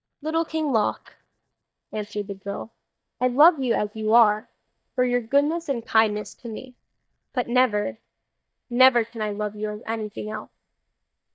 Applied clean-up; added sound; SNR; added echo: neural mask model DeepFilterNet 3.